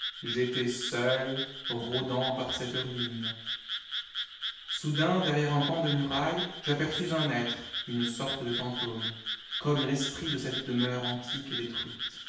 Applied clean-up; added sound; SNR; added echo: none; Frog; 5 dB; reverberation time 0.9 s.